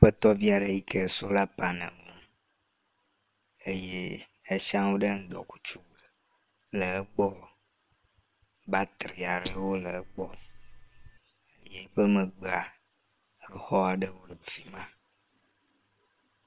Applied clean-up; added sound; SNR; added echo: neural separator model SepFormer WHAM!.